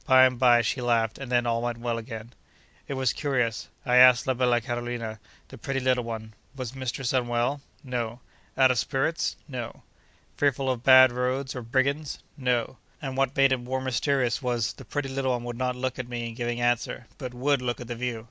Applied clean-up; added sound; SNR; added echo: none; none; none; none.